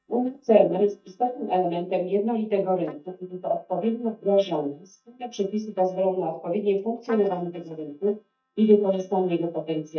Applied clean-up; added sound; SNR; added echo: neural mask model DeepFilterNet 3.